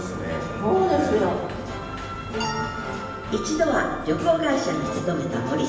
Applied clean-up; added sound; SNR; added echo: none; Sliding door; 13 dB; reverberation time 1.0 s.